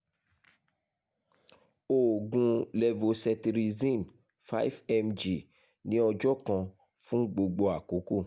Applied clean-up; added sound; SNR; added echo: none; none; none; none.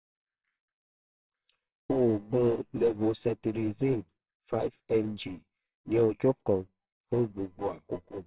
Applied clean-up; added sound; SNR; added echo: neural separator model SepFormer WHAMR!.